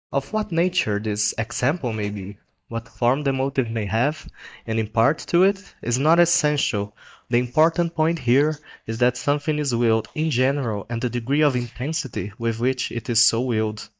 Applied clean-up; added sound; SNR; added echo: neural mask model DeepFilterNet 3.